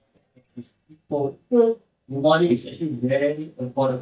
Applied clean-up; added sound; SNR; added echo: neural mask model DeepFilterNet 3.